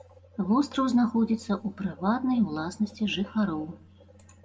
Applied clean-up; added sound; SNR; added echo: none; none; none; reverberation time 0.3 s.